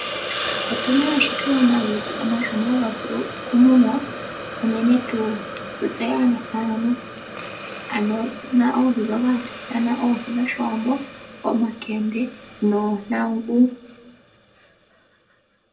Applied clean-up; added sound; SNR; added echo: none; Hiss; 10 dB; reverberation time 0.2 s.